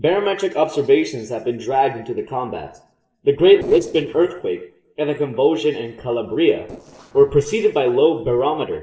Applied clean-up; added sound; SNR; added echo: neural separator model SepFormer DNS4.